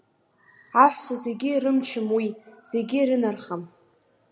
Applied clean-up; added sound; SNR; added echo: none; none; none; none.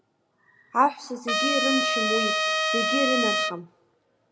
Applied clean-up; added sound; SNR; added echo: none; Trumpet; -4 dB; none.